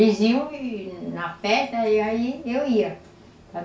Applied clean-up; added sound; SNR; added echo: none; none; none; reverberation time 0.3 s.